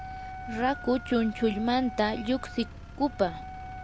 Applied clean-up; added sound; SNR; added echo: none; Wind instrument, woodwind instrument + Engine; 11 dB; none.